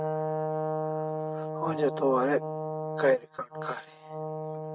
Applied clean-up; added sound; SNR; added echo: neural mask model RNNoise.